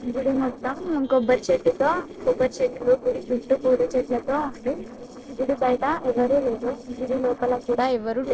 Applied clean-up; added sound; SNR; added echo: neural separator model SepFormer DNS4.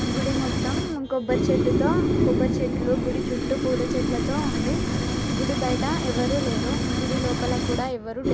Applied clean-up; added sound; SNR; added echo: none; Fire; -4 dB; none.